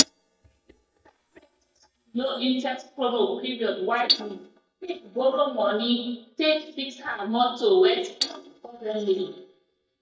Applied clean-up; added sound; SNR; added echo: neural mask model DeepFilterNet 3.